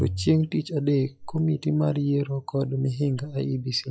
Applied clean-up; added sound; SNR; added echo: classical method log-MMSE.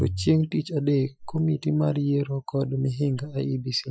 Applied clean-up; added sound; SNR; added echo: classical method Wiener filter.